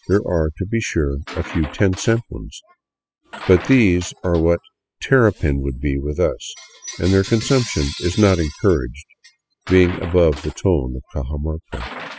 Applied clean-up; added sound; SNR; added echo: classical method spectral subtraction.